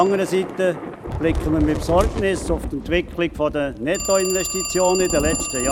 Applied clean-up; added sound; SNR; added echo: none; Telephone + Thunder / Rain; 5 dB; none.